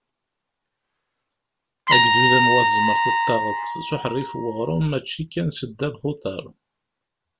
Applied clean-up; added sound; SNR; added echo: none; Trumpet; -3 dB; none.